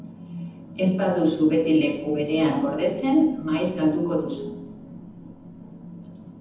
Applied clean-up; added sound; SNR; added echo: none; none; none; reverberation time 0.8 s.